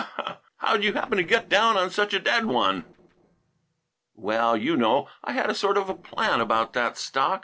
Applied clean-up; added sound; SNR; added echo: neural separator model SepFormer DNS4.